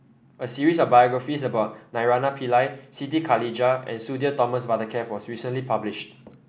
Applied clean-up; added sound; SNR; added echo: none; none; none; none.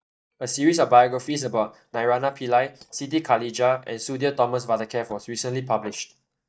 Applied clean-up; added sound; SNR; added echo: neural mask model DeepFilterNet 3.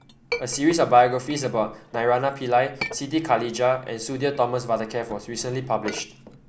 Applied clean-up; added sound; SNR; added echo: none; Chink, clink; 15 dB; none.